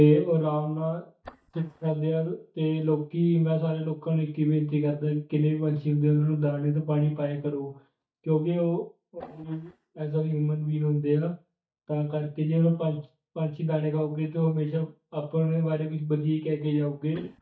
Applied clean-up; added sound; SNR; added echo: neural mask model DeepFilterNet 3.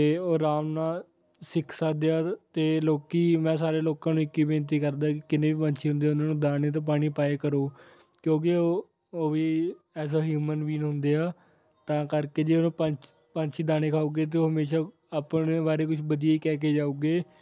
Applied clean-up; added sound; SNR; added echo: none; none; none; none.